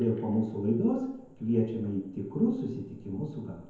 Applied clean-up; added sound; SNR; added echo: none; none; none; reverberation time 0.9 s.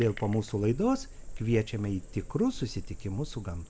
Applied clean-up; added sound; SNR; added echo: none; none; none; none.